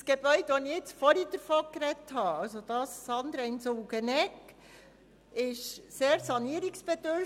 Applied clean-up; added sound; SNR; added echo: none; none; none; none.